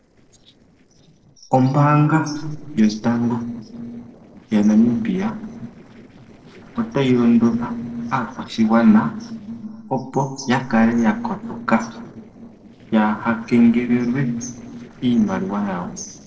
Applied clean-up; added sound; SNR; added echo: neural separator model SepFormer DNS4.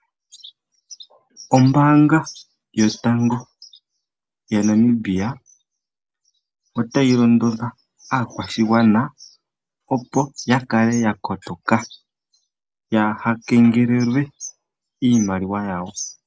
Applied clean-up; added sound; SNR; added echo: none; none; none; none.